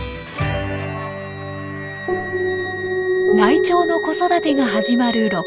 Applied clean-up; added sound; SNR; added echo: none; Wind instrument, woodwind instrument; 12 dB; none.